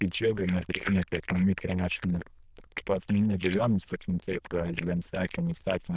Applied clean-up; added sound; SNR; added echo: neural diffusion model UNIVERSE++.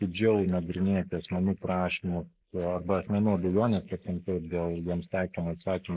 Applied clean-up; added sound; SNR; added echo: neural mask model Resemble Enhance denoiser.